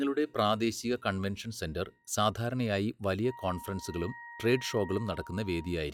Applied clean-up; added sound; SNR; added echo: classical method log-MMSE.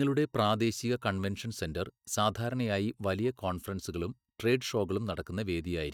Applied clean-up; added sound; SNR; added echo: neural mask model DeepFilterNet 3.